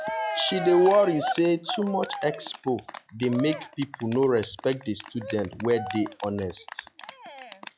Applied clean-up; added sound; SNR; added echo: classical method log-MMSE.